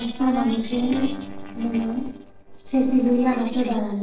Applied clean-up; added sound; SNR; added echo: neural separator model SepFormer DNS4.